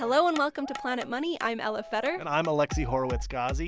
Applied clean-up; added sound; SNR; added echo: none; none; none; none.